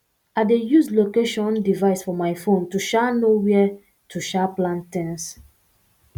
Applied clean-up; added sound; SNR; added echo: none; none; none; none.